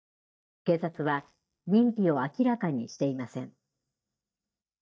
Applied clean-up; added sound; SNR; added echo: neural mask model DeepFilterNet 3.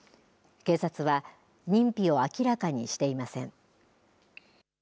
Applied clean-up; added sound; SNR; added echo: none; none; none; none.